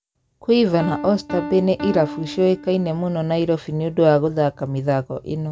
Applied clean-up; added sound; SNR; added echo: none; Piano; 14 dB; none.